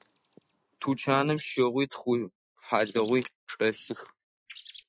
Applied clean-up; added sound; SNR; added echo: classical method Wiener filter.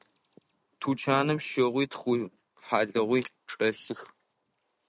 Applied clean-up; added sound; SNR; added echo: none; none; none; none.